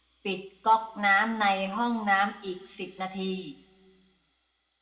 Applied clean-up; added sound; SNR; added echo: none; Rattle (instrument); 16 dB; reverberation time 0.8 s.